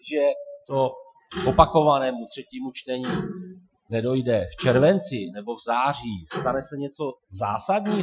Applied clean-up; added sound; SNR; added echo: classical method Wiener filter.